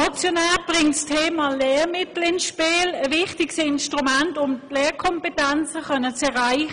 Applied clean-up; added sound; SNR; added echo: none; none; none; none.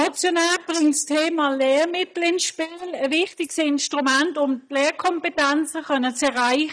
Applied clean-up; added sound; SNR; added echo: neural mask model DeepFilterNet 3.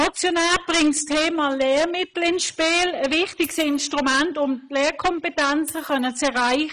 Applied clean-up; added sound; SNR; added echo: neural mask model Resemble Enhance denoiser.